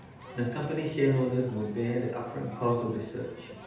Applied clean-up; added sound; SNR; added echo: none; Crowd; 18 dB; reverberation time 0.8 s.